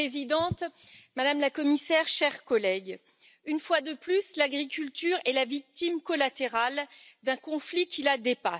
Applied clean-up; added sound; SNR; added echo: none; none; none; none.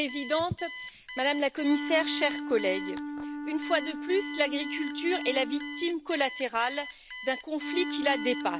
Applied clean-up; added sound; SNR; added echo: none; Alarm + Wind instrument, woodwind instrument; 6 dB; none.